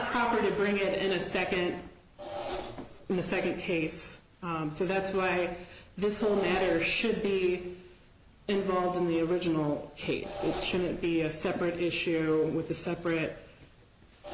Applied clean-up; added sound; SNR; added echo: none; Engine; 16 dB; none.